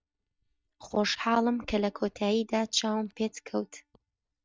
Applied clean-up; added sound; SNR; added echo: neural mask model DeepFilterNet 3.